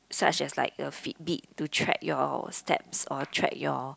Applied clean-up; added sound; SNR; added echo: none; none; none; none.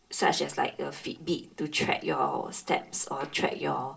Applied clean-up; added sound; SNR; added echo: none; none; none; reverberation time 0.3 s.